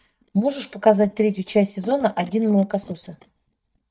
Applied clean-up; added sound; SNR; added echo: neural mask model DeepFilterNet 3.